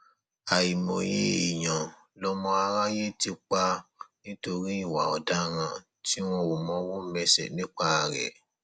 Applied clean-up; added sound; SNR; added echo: none; none; none; none.